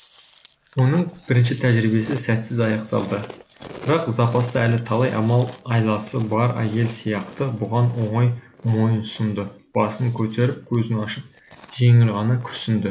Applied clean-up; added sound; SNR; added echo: none; Chewing, mastication; 20 dB; none.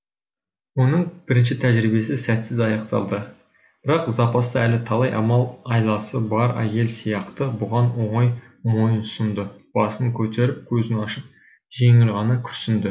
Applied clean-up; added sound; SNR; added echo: none; none; none; none.